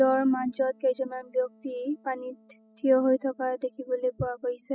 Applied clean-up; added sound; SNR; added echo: classical method spectral subtraction.